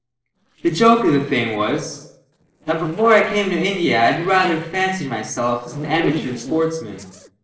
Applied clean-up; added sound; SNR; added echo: neural separator model SepFormer DNS4.